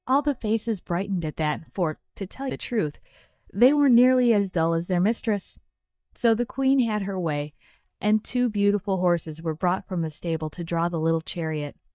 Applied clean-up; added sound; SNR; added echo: neural mask model DeepFilterNet 3.